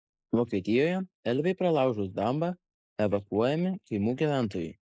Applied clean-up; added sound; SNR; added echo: neural mask model Resemble Enhance denoiser.